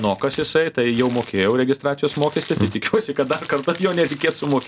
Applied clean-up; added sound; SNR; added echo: none; Crumpling, crinkling; 18 dB; none.